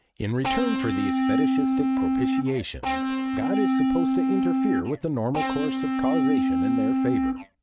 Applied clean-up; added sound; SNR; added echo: neural mask model RNNoise.